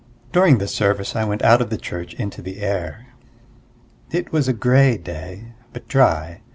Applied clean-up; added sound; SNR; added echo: none; none; none; none.